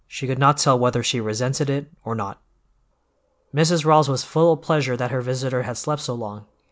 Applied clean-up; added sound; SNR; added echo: none; none; none; none.